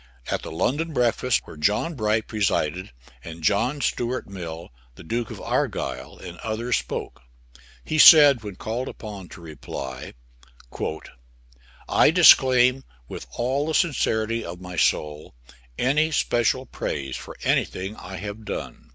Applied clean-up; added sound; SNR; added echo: none; none; none; none.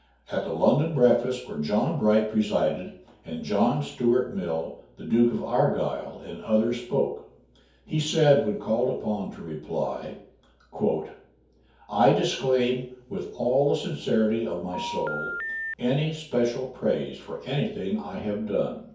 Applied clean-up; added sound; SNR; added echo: none; Telephone; 7 dB; reverberation time 0.6 s.